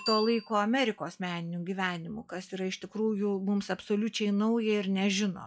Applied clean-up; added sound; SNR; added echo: classical method log-MMSE.